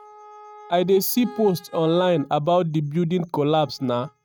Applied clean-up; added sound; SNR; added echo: neural mask model RNNoise.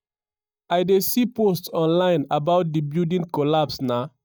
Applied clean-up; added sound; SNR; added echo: neural mask model DeepFilterNet 3.